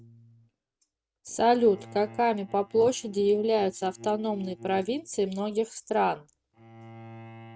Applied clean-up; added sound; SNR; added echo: neural mask model RNNoise.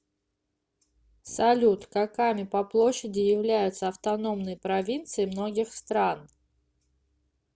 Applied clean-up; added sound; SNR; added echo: none; none; none; none.